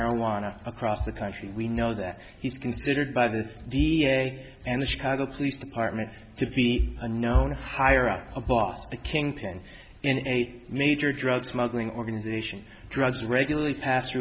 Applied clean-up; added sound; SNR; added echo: none; none; none; none.